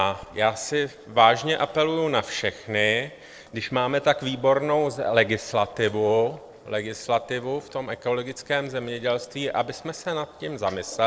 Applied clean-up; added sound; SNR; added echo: neural separator model SepFormer DNS4.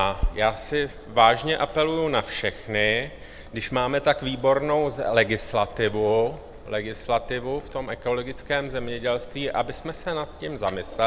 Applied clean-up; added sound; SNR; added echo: none; Chewing, mastication; 13 dB; none.